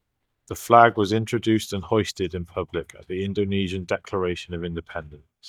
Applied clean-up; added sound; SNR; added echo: neural mask model DeepFilterNet 3.